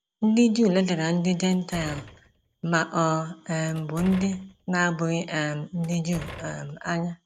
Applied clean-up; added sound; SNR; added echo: none; Door; 17 dB; none.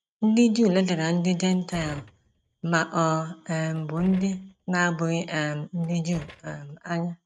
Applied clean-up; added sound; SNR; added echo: neural mask model RNNoise.